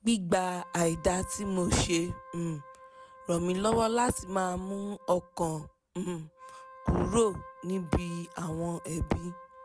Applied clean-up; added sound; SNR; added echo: none; Wind instrument, woodwind instrument; 19 dB; none.